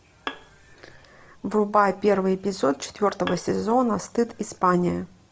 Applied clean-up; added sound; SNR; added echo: none; Bowed string instrument; 18 dB; none.